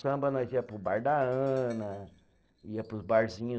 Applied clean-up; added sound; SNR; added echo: neural separator model SepFormer DNS4.